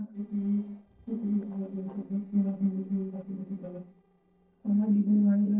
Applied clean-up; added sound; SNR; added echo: neural separator model SepFormer DNS4.